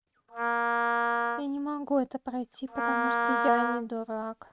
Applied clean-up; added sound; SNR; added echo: neural mask model RNNoise.